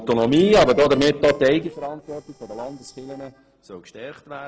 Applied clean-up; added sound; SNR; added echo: neural separator model SepFormer DNS4.